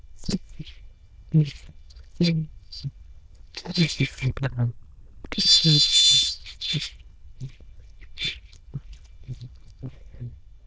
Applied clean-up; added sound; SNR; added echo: neural diffusion model UNIVERSE++.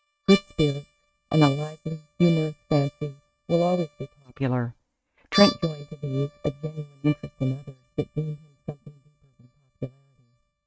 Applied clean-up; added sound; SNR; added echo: neural mask model RNNoise.